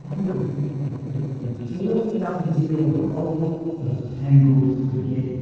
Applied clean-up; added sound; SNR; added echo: neural separator model SepFormer DNS4.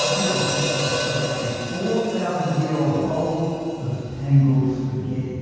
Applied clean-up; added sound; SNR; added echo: none; Hi-hat; 6 dB; reverberation time 2.1 s.